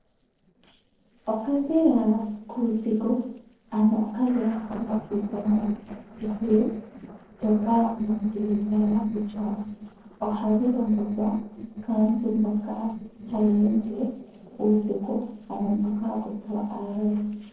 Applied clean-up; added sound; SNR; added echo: neural separator model SepFormer DNS4.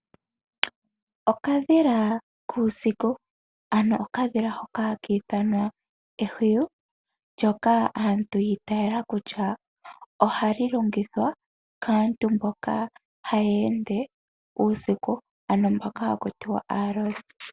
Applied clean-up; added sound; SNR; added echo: none; none; none; none.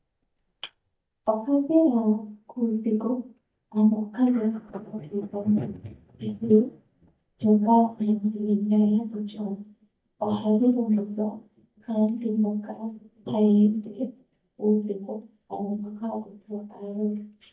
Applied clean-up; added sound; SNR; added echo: neural mask model DeepFilterNet 3.